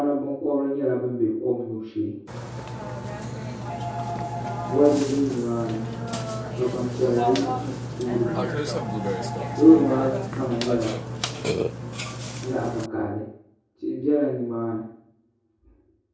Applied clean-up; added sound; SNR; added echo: none; Burping, eructation; 6 dB; reverberation time 0.6 s.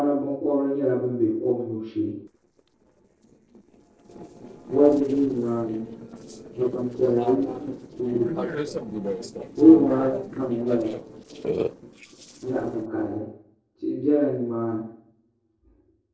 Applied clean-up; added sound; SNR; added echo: neural separator model SepFormer DNS4.